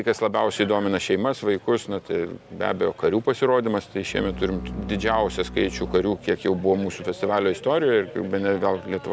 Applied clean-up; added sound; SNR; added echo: none; Bowed string instrument; 12 dB; none.